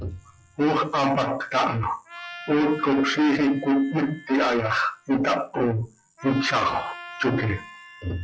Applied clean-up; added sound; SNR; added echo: classical method log-MMSE.